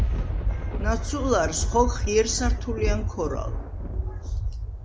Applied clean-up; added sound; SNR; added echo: none; Thunder; -1 dB; none.